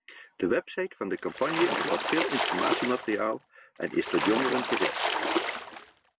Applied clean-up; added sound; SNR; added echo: none; Splash, splatter; 0 dB; none.